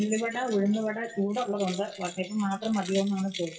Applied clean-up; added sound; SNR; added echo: classical method WPE with log-MMSE.